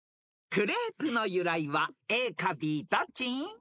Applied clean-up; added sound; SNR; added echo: neural mask model Resemble Enhance denoiser.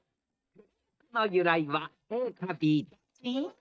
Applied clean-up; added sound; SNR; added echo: neural mask model DeepFilterNet 3.